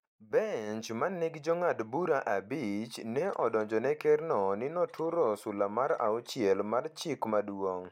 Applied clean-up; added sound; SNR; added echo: neural mask model DeepFilterNet 3.